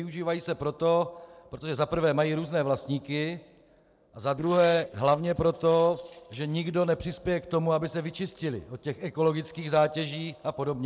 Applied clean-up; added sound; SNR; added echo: neural separator model SepFormer DNS4.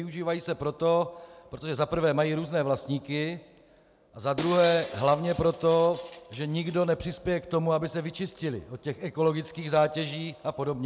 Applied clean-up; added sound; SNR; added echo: none; Shatter; 17 dB; none.